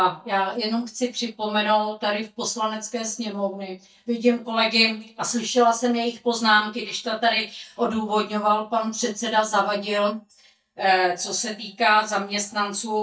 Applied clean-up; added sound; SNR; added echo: neural mask model DeepFilterNet 3.